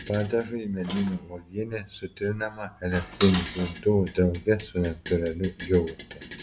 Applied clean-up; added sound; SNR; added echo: none; Dishes, pots, and pans; 14 dB; none.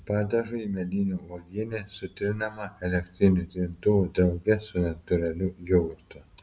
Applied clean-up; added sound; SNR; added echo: none; none; none; none.